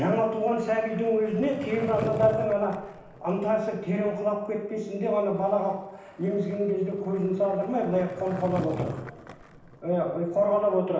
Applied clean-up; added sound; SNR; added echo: none; Skateboard; 14 dB; reverberation time 0.9 s.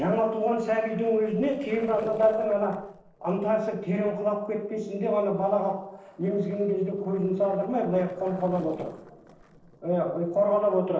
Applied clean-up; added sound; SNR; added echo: neural separator model SepFormer DNS4.